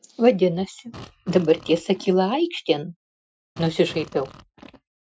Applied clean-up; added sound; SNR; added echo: classical method Wiener filter.